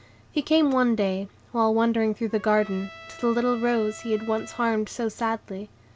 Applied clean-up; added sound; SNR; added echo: none; Trumpet; 20 dB; none.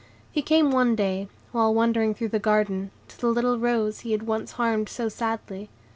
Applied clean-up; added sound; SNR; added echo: none; none; none; none.